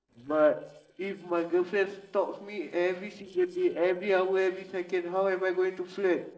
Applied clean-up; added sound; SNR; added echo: neural separator model SepFormer DNS4.